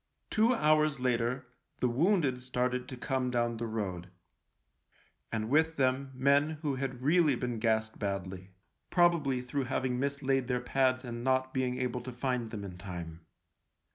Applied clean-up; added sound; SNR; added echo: none; none; none; none.